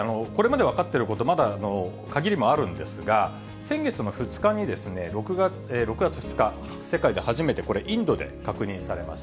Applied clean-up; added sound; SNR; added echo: none; none; none; none.